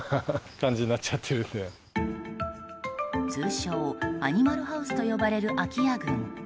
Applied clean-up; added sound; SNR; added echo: none; none; none; none.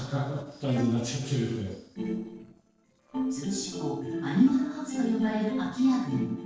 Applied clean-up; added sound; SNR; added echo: neural separator model SepFormer DNS4.